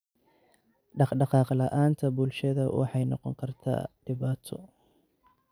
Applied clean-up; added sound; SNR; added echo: none; none; none; none.